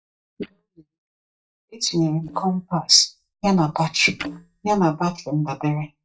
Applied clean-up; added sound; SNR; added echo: neural mask model DeepFilterNet 3.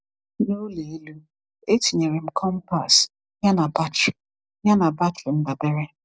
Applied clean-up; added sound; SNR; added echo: none; none; none; none.